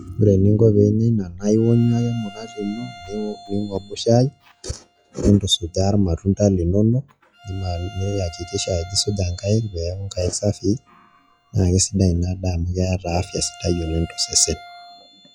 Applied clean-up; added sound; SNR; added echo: classical method log-MMSE.